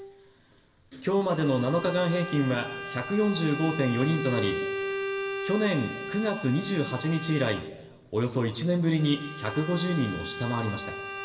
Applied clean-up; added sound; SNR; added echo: none; Bowed string instrument; 8 dB; reverberation time 1.2 s.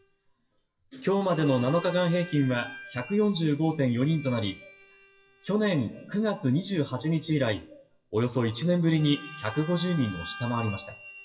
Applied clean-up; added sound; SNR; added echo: classical method WPE with log-MMSE.